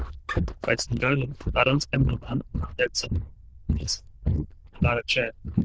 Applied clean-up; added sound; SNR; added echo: neural diffusion model UNIVERSE++.